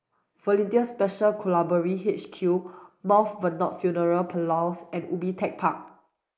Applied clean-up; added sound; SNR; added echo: neural mask model Resemble Enhance denoiser.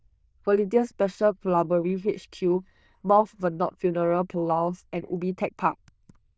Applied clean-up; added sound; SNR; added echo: neural diffusion model UNIVERSE++.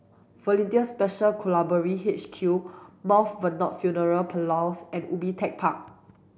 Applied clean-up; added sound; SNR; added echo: none; none; none; none.